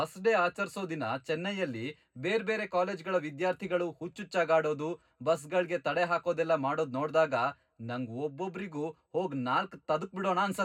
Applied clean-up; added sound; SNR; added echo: none; none; none; reverberation time 0.3 s.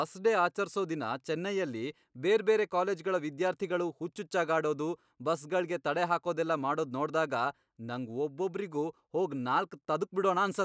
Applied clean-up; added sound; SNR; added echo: none; none; none; none.